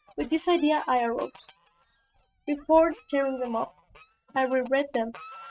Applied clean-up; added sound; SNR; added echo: neural mask model RNNoise.